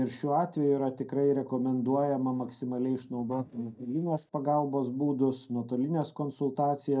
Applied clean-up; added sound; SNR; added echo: neural mask model DeepFilterNet 3.